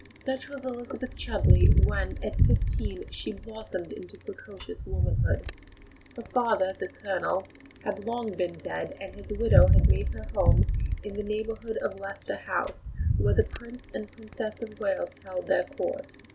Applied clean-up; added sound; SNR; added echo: none; Bicycle; -4 dB; none.